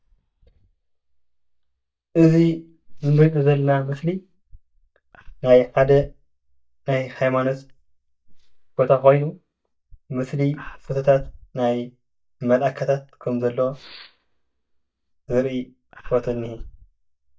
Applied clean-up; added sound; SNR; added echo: neural mask model DeepFilterNet 3.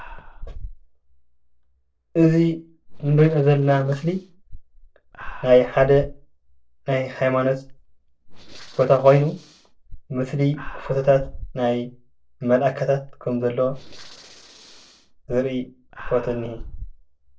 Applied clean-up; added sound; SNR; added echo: neural separator model SepFormer DNS4.